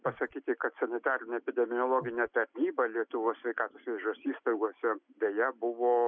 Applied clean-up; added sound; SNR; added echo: none; Breathing; 18 dB; none.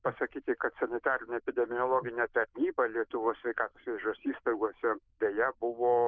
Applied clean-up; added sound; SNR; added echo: neural diffusion model UNIVERSE++.